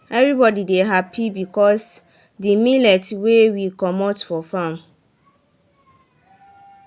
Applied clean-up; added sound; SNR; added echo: none; none; none; none.